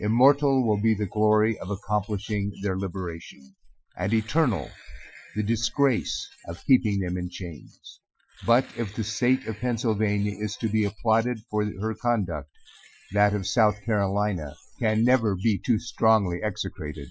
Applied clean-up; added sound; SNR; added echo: classical method Wiener filter.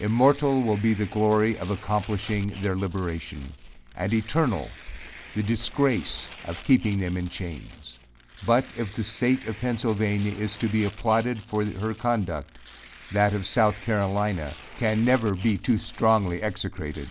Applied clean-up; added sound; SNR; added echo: none; Tearing; 19 dB; none.